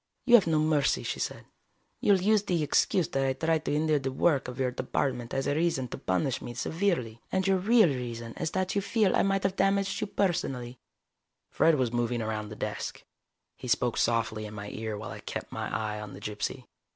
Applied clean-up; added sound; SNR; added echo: none; none; none; none.